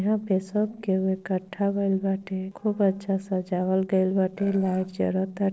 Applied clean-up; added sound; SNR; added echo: neural separator model SepFormer DNS4.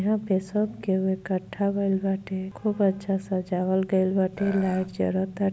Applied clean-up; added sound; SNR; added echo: none; Burping, eructation; 15 dB; none.